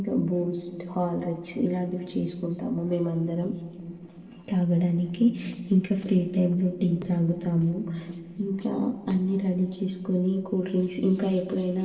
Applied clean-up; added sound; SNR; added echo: neural separator model SepFormer DNS4.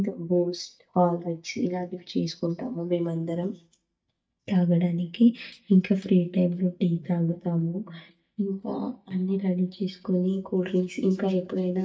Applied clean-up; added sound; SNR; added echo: neural mask model DeepFilterNet 3.